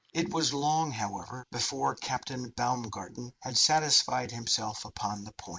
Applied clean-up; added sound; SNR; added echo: neural mask model Resemble Enhance denoiser.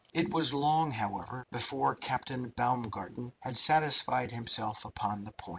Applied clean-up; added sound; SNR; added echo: none; none; none; none.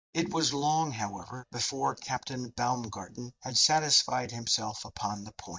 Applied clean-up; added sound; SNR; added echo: neural mask model DeepFilterNet 3.